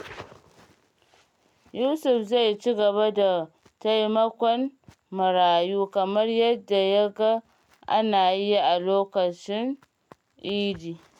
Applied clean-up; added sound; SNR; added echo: none; none; none; none.